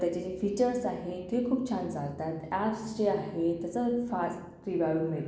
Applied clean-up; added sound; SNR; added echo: none; none; none; none.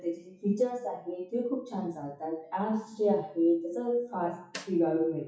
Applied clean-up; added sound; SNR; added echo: classical method WPE with log-MMSE.